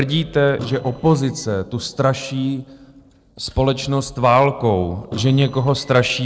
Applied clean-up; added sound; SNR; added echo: neural separator model SepFormer DNS4.